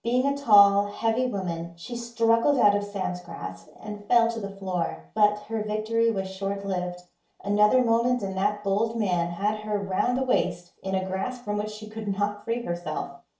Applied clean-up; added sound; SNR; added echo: none; none; none; reverberation time 0.4 s.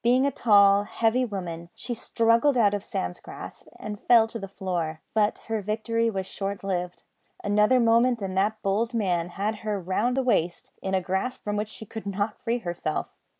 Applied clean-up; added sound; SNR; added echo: none; none; none; none.